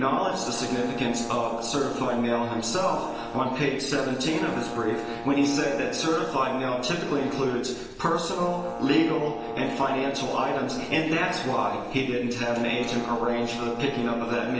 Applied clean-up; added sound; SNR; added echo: none; Brass instrument; 11 dB; reverberation time 1.1 s.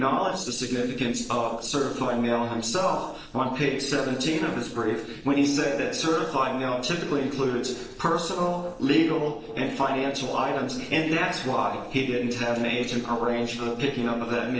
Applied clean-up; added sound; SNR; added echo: neural separator model SepFormer DNS4.